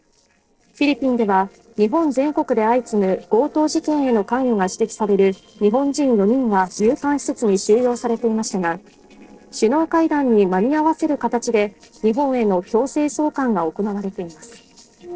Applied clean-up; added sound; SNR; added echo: neural separator model SepFormer DNS4.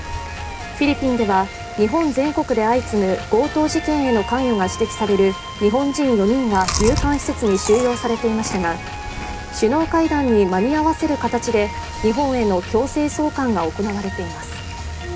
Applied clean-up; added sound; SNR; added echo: none; Chewing, mastication; 13 dB; reverberation time 0.3 s.